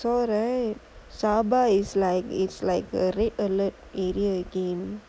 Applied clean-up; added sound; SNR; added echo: none; none; none; none.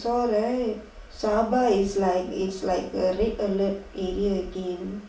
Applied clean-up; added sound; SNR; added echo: none; none; none; reverberation time 0.4 s.